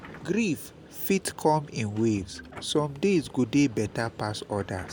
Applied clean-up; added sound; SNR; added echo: none; Subway, metro, underground; 19 dB; none.